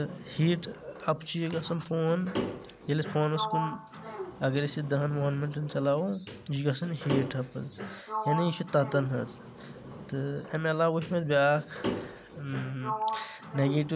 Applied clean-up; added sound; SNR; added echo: none; Sliding door; 8 dB; none.